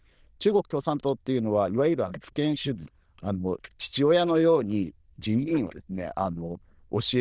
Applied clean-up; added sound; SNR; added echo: neural diffusion model UNIVERSE++.